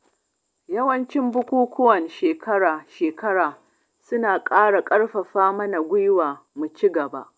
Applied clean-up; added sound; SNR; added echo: none; none; none; none.